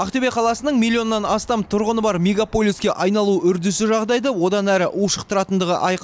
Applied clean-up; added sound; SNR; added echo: none; none; none; none.